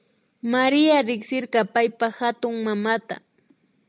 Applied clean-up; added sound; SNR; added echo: none; none; none; none.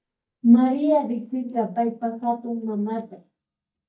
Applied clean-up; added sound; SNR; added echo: neural mask model DeepFilterNet 3.